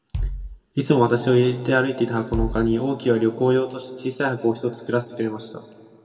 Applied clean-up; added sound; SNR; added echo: none; Bass drum; 10 dB; reverberation time 1.4 s.